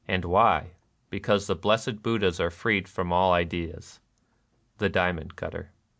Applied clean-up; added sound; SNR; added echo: none; none; none; none.